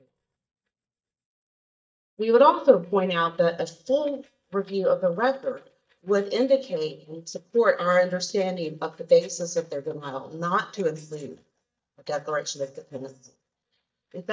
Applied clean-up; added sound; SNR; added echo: neural mask model DeepFilterNet 3.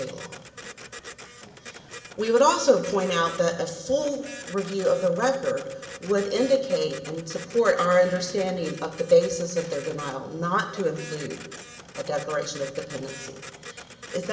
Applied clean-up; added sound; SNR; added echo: none; Printer; 16 dB; reverberation time 0.7 s.